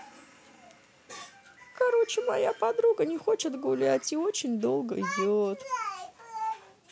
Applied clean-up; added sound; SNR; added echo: none; none; none; none.